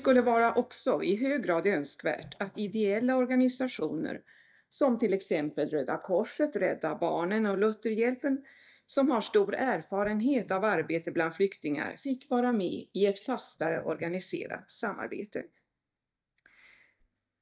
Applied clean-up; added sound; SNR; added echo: neural mask model DeepFilterNet 3.